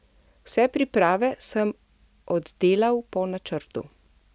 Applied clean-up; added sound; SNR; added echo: none; none; none; none.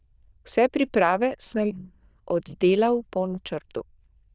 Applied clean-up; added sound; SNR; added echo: neural diffusion model UNIVERSE++.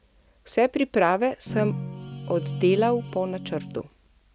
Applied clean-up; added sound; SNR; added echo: none; Guitar; 7 dB; none.